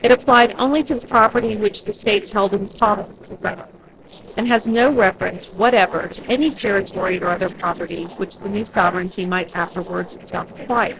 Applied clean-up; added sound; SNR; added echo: neural separator model SepFormer DNS4.